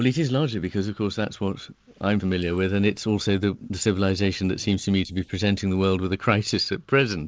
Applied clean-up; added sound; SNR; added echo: neural mask model Resemble Enhance denoiser.